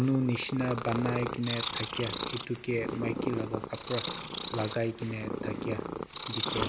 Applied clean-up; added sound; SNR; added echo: none; Purr; 3 dB; none.